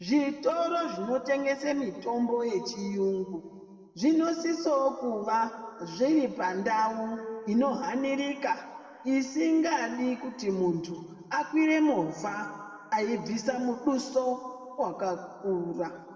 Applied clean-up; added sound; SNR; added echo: none; none; none; reverberation time 1.4 s.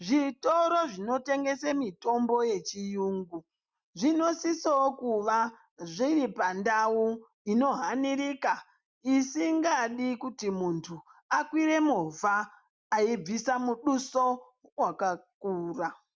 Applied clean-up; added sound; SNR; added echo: none; none; none; none.